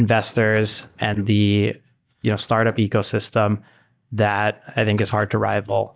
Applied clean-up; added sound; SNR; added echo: neural mask model DeepFilterNet 3.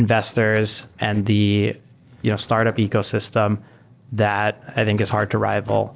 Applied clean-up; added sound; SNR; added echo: neural separator model SepFormer DNS4.